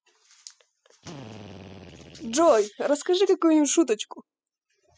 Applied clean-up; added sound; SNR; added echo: classical method spectral subtraction.